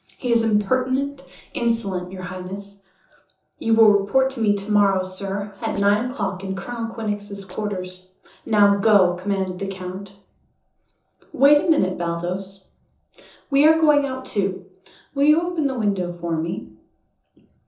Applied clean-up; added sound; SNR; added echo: neural separator model SepFormer DNS4.